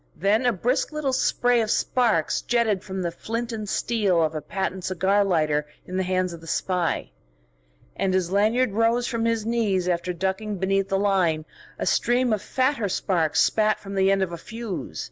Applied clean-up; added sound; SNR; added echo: none; none; none; none.